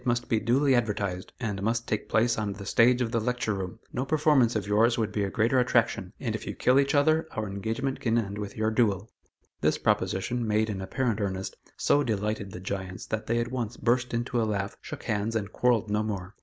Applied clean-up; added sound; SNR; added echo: none; none; none; none.